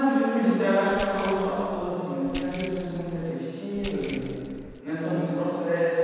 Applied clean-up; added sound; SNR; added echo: none; Keys jangling; 8 dB; reverberation time 2.1 s.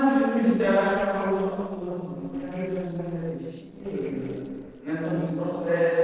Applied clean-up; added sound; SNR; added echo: neural separator model SepFormer DNS4.